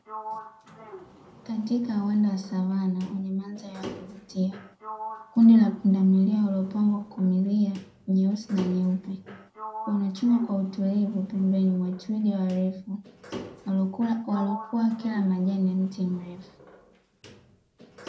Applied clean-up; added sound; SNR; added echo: none; Sliding door; 17 dB; reverberation time 0.2 s.